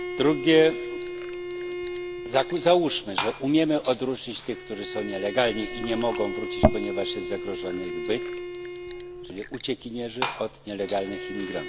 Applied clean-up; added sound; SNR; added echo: none; Bowed string instrument + Fill (with liquid) / Glass; 5 dB; none.